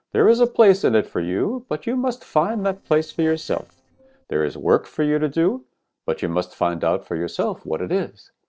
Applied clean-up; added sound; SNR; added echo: neural separator model SepFormer DNS4.